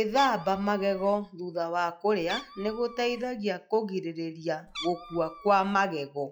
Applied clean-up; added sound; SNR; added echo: classical method log-MMSE.